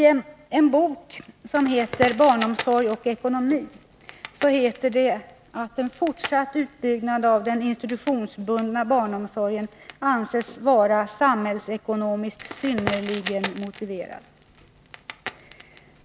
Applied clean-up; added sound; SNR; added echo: none; Crackle; 15 dB; none.